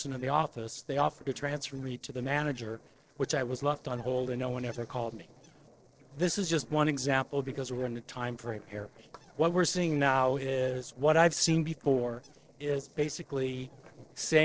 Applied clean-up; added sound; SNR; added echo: neural separator model SepFormer DNS4.